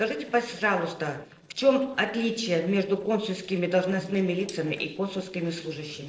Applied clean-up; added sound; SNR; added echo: neural separator model SepFormer DNS4.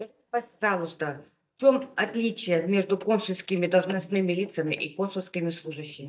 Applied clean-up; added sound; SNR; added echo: neural mask model DeepFilterNet 3.